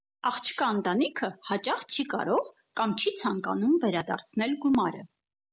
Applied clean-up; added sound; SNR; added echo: none; none; none; none.